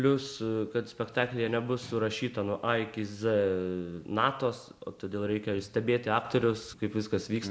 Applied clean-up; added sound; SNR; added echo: none; none; none; none.